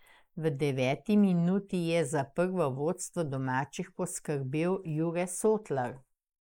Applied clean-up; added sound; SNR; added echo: neural mask model Resemble Enhance denoiser.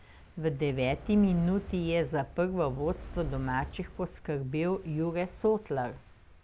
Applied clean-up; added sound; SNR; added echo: none; Fire; 14 dB; none.